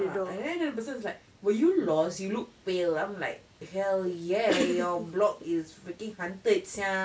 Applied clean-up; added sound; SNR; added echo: none; none; none; none.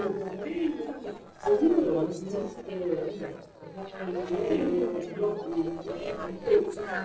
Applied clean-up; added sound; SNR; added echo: neural separator model SepFormer DNS4.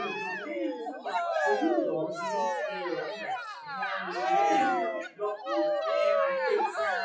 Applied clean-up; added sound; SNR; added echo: classical method WPE with log-MMSE.